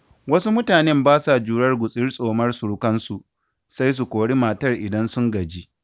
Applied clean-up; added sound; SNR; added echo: none; none; none; none.